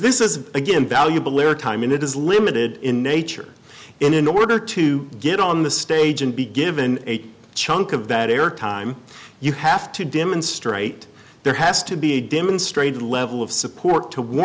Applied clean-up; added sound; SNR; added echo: none; none; none; none.